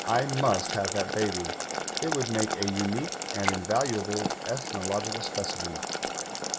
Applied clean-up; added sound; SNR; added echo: none; Boiling; 2 dB; none.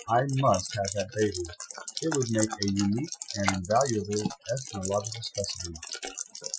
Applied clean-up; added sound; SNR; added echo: classical method Wiener filter.